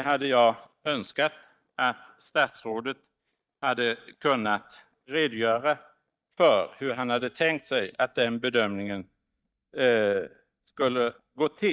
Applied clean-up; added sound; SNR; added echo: neural mask model DeepFilterNet 3.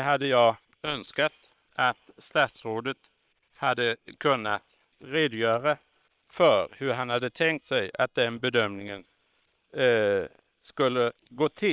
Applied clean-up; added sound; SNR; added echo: neural separator model SepFormer WHAM!.